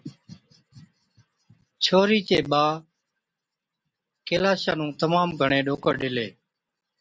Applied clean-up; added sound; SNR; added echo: none; none; none; none.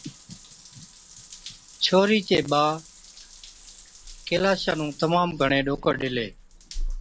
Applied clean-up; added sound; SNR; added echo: none; Drip / Trickle, dribble / Bathtub (filling or washing) / Water tap, faucet; 13 dB; none.